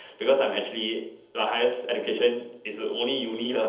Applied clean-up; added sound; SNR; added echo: none; none; none; reverberation time 0.7 s.